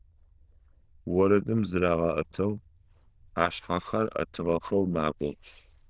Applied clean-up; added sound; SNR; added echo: neural diffusion model UNIVERSE++.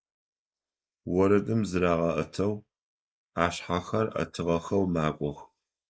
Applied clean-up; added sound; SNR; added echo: neural mask model Resemble Enhance denoiser.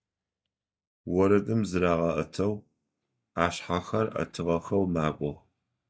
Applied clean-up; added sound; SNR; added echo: neural mask model DeepFilterNet 3.